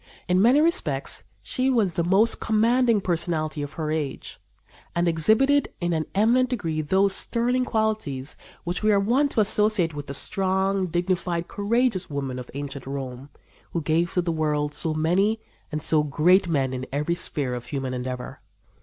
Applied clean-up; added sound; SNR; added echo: none; none; none; none.